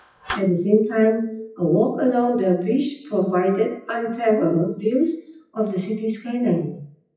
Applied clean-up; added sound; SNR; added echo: classical method WPE with log-MMSE.